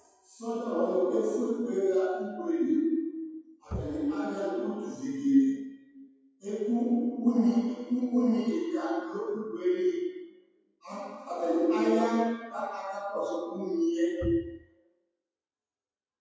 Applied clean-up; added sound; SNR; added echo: classical method WPE with log-MMSE.